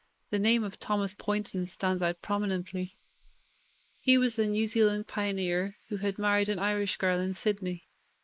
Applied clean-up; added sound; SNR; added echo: neural mask model Resemble Enhance denoiser.